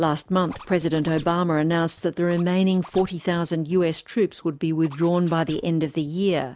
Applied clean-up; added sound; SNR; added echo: neural mask model Resemble Enhance denoiser.